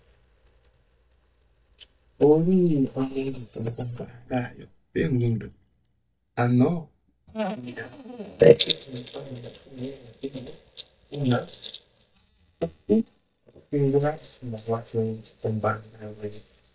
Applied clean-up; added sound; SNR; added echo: neural mask model DeepFilterNet 3.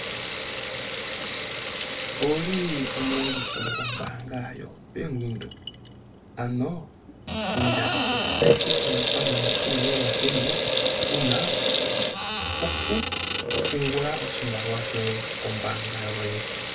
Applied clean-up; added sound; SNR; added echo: none; Sink (filling or washing) / Water tap, faucet; -4 dB; reverberation time 0.2 s.